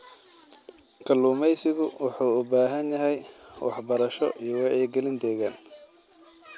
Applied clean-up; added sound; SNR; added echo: none; none; none; none.